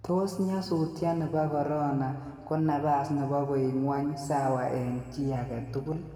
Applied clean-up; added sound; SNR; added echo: none; none; none; reverberation time 1.8 s.